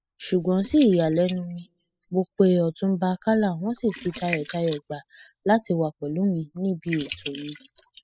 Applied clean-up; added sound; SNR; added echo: classical method spectral subtraction.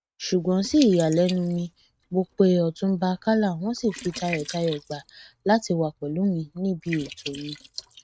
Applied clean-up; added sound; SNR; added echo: neural mask model RNNoise.